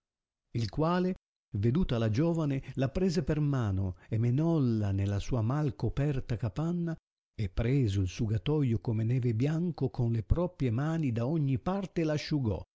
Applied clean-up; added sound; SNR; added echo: none; none; none; none.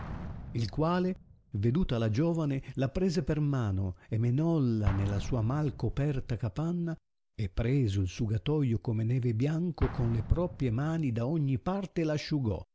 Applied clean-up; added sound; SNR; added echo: none; Explosion; 14 dB; none.